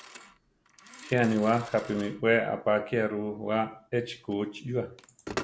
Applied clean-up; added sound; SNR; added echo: none; Telephone; 17 dB; none.